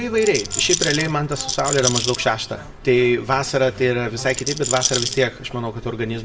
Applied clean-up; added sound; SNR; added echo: none; Rattle; 5 dB; reverberation time 0.4 s.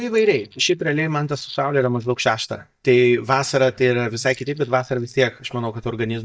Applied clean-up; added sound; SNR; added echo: neural mask model DeepFilterNet 3.